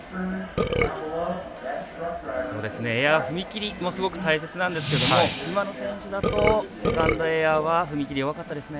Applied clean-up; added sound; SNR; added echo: none; Burping, eructation; -1 dB; none.